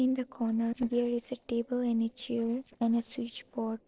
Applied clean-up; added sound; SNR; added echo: neural separator model SepFormer DNS4.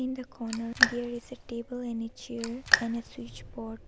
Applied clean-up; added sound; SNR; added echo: none; Raindrop; -4 dB; none.